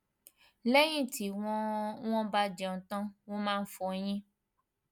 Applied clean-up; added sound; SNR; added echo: none; none; none; none.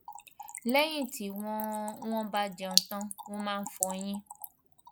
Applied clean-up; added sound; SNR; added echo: none; Trickle, dribble / Splash, splatter; 4 dB; none.